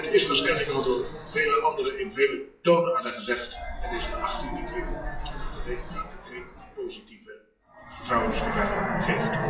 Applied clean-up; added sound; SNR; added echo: classical method WPE with log-MMSE.